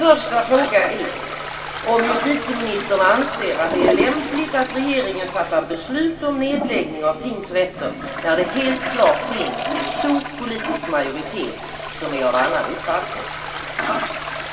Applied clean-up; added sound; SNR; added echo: none; Toilet flush; 5 dB; reverberation time 2.5 s.